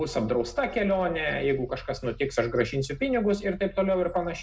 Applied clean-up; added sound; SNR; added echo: none; Gull, seagull; 18 dB; reverberation time 0.2 s.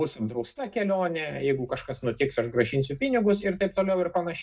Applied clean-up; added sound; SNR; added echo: neural mask model DeepFilterNet 3.